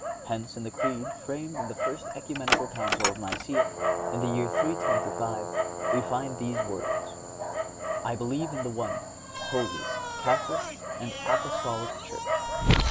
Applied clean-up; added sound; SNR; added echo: none; Dog; -4 dB; none.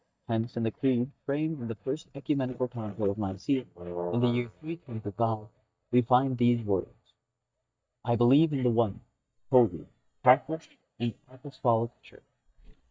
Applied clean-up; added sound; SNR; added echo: neural mask model DeepFilterNet 3.